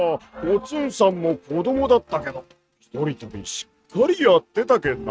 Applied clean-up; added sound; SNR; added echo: neural mask model RNNoise.